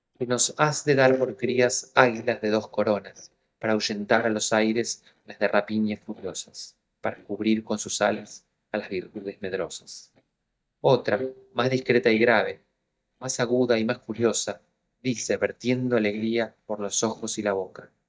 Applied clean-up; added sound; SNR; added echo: neural mask model DeepFilterNet 3.